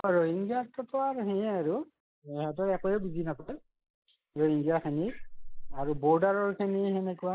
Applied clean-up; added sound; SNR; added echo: neural mask model Resemble Enhance denoiser.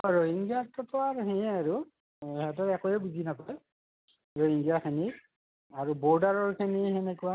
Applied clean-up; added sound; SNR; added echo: none; none; none; none.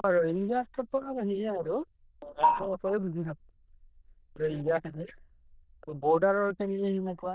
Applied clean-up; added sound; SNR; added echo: neural diffusion model UNIVERSE++.